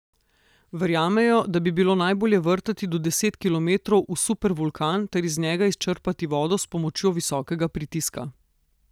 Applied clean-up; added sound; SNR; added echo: none; none; none; none.